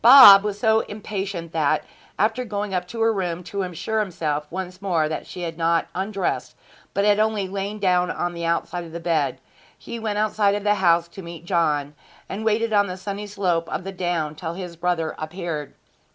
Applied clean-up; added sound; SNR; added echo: none; none; none; none.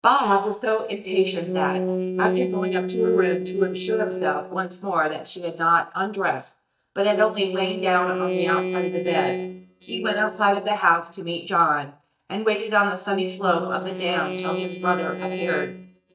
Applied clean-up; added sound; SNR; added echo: neural mask model DeepFilterNet 3.